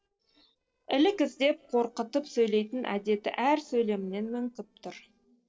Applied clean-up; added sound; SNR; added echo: neural separator model SepFormer DNS4.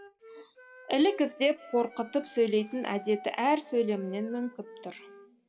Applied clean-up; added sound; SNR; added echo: none; Wind instrument, woodwind instrument; 19 dB; reverberation time 1.1 s.